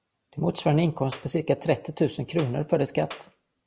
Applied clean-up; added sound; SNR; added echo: none; Clapping; 18 dB; none.